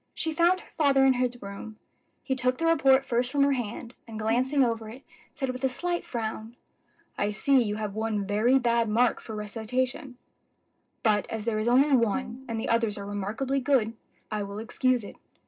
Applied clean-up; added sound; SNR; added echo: neural separator model SepFormer DNS4.